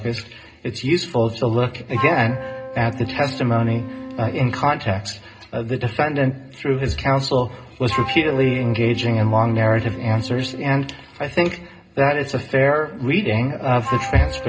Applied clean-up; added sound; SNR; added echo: none; Wind instrument, woodwind instrument; 13 dB; reverberation time 0.2 s.